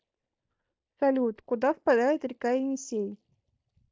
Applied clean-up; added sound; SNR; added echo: neural mask model DeepFilterNet 3.